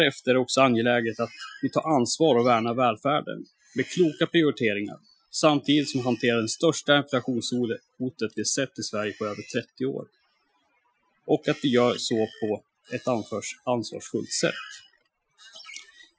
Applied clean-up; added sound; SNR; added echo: classical method Wiener filter.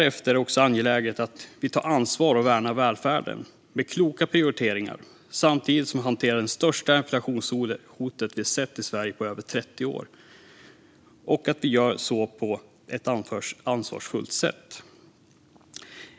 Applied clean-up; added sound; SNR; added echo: none; none; none; none.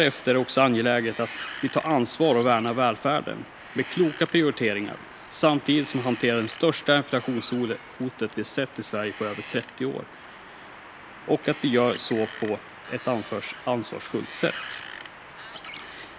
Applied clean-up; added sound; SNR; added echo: none; Wind; 15 dB; none.